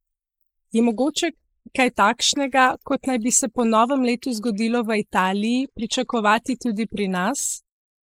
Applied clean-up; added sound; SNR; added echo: neural mask model Resemble Enhance denoiser.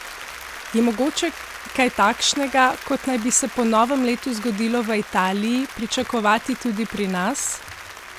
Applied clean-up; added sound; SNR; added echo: none; Applause; 14 dB; none.